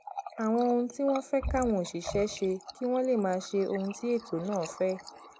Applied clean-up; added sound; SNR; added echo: none; Water tap, faucet; 13 dB; none.